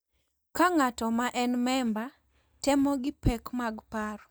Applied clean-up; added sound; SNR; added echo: neural mask model DeepFilterNet 3.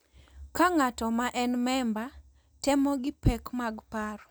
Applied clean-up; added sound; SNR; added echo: none; none; none; none.